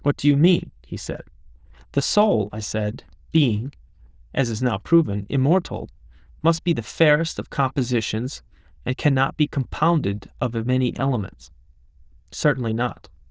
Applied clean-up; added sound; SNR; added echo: neural diffusion model UNIVERSE++.